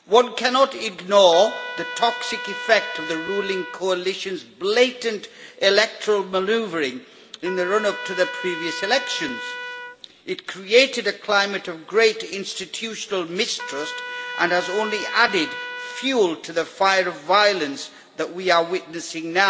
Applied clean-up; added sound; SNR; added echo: none; Trumpet; 13 dB; reverberation time 2.2 s.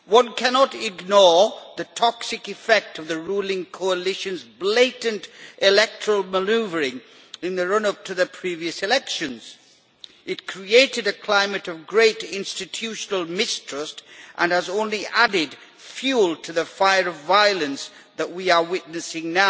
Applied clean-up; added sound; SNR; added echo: none; none; none; none.